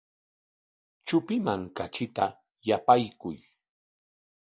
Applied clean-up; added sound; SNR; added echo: none; none; none; none.